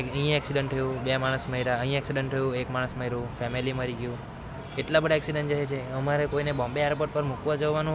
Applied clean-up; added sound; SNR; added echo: none; none; none; none.